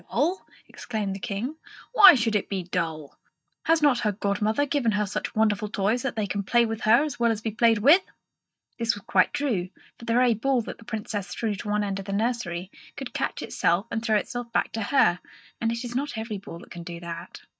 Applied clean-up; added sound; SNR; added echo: neural mask model DeepFilterNet 3.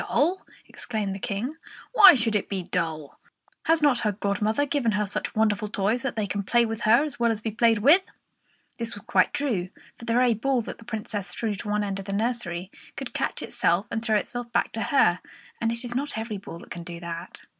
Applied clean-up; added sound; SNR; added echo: none; none; none; none.